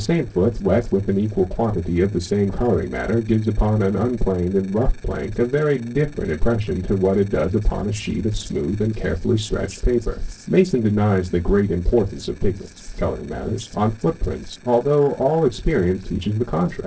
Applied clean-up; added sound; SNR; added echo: neural separator model SepFormer DNS4.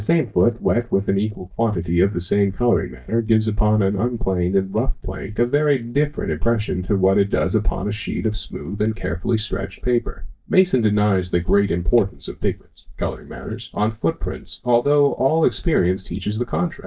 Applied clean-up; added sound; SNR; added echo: neural mask model DeepFilterNet 3.